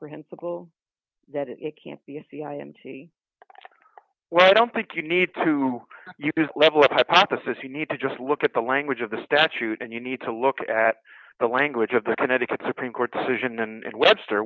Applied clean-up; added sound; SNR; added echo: none; none; none; none.